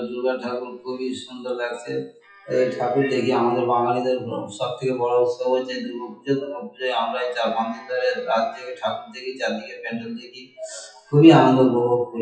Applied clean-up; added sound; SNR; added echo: classical method WPE with log-MMSE.